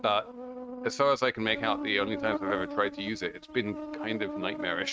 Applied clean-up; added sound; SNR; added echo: neural mask model RNNoise.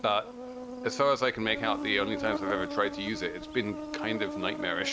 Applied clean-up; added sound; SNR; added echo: none; Insect; 6 dB; none.